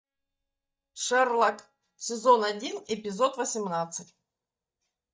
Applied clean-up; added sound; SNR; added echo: neural mask model DeepFilterNet 3.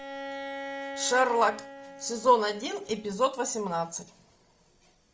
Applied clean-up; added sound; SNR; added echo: none; Bowed string instrument; 13 dB; none.